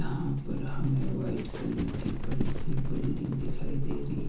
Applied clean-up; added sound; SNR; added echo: none; Livestock, farm animals, working animals; -3 dB; reverberation time 0.9 s.